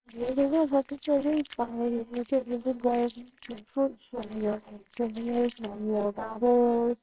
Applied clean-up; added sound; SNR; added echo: neural separator model SepFormer WHAMR!.